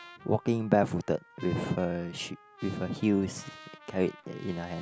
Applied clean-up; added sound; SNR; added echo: none; Trumpet; 20 dB; none.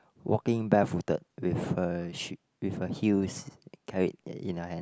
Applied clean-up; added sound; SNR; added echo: none; none; none; none.